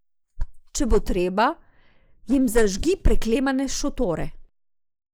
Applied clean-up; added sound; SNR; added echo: neural mask model Resemble Enhance denoiser.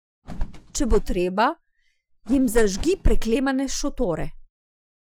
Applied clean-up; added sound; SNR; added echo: classical method Wiener filter.